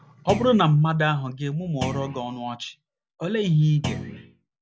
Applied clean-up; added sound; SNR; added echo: none; Thump, thud; 9 dB; none.